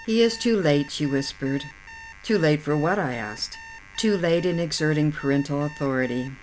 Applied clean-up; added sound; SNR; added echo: none; Alarm; 18 dB; none.